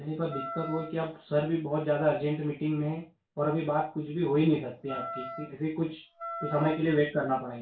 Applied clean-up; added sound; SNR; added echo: none; Wind instrument, woodwind instrument; 11 dB; reverberation time 0.2 s.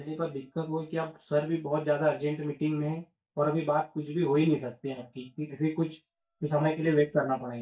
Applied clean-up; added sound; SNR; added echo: neural mask model DeepFilterNet 3.